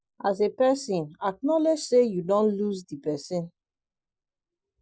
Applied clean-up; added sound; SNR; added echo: none; none; none; none.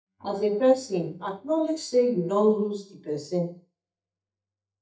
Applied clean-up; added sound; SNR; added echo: neural mask model DeepFilterNet 3.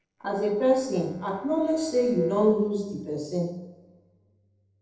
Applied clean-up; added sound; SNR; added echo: neural separator model SepFormer DNS4.